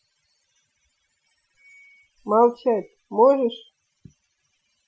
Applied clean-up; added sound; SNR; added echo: classical method Wiener filter.